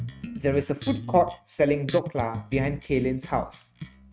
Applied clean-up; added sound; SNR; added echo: neural mask model RNNoise.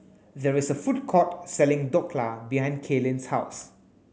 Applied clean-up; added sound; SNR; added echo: none; none; none; none.